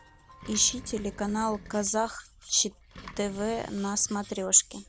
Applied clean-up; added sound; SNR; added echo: none; Engine; 19 dB; none.